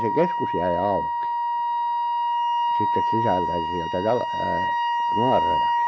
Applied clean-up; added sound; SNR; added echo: none; Wind instrument, woodwind instrument; -4 dB; none.